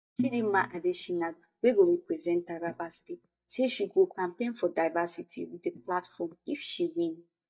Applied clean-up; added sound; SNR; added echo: neural mask model DeepFilterNet 3.